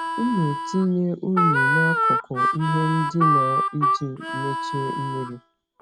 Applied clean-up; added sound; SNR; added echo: none; Harmonica; -1 dB; none.